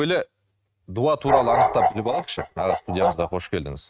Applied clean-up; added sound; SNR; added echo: neural mask model RNNoise.